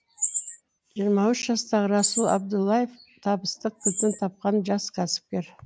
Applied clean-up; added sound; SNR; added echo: none; Chirp, tweet; 8 dB; none.